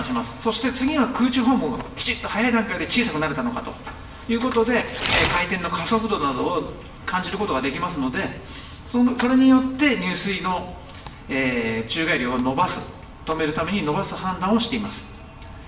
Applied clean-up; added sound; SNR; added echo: none; Tearing; 12 dB; reverberation time 0.8 s.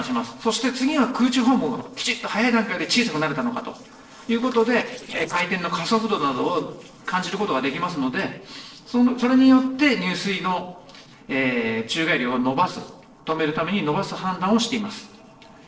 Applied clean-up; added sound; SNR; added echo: neural separator model SepFormer DNS4.